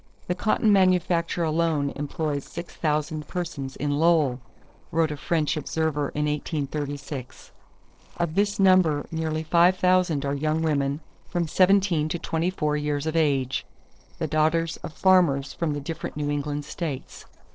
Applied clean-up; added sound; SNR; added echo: neural separator model SepFormer DNS4.